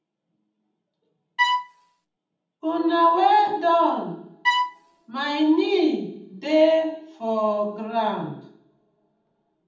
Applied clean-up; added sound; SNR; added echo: none; Bowed string instrument; 1 dB; reverberation time 0.8 s.